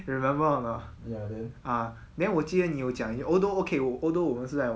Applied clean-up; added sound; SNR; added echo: none; none; none; none.